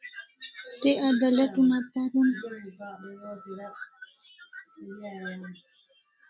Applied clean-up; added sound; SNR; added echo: none; none; none; none.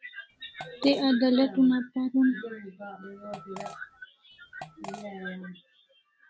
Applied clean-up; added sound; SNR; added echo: none; Fart; 17 dB; none.